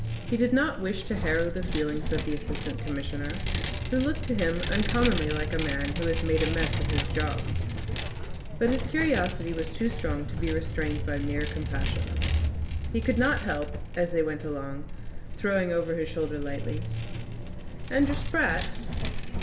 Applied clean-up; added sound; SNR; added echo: none; Vehicle; 2 dB; reverberation time 0.6 s.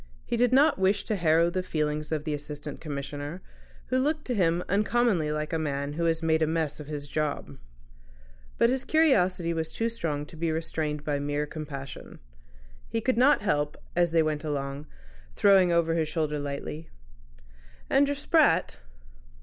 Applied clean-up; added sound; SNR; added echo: none; none; none; none.